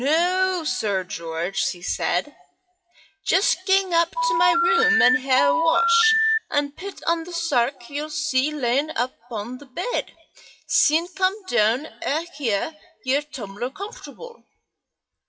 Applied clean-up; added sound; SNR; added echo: classical method WPE with log-MMSE.